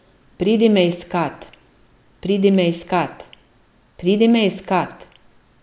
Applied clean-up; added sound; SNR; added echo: none; none; none; none.